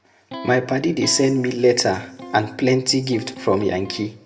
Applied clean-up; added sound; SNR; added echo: none; Electric guitar; 16 dB; reverberation time 0.7 s.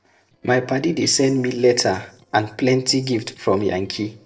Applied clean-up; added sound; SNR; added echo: neural separator model SepFormer DNS4.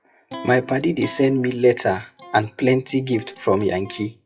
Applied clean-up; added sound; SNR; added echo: classical method WPE with log-MMSE.